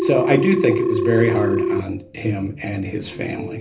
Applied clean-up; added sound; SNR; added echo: none; Telephone; 1 dB; reverberation time 0.3 s.